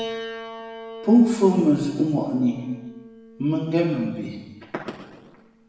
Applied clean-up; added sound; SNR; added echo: none; Piano; 15 dB; reverberation time 1.2 s.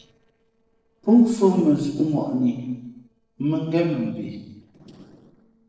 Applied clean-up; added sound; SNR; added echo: neural separator model SepFormer DNS4.